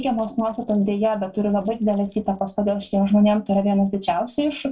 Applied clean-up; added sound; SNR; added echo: neural separator model SepFormer DNS4.